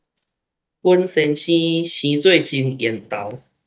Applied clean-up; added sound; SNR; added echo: neural mask model DeepFilterNet 3.